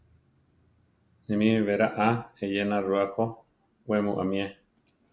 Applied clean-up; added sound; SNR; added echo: none; none; none; none.